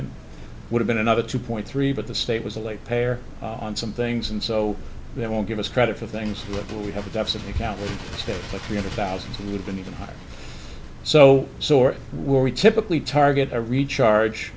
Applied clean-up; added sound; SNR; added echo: none; Bird; 19 dB; none.